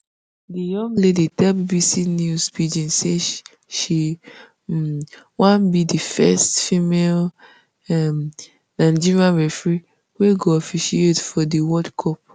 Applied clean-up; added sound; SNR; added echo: none; none; none; none.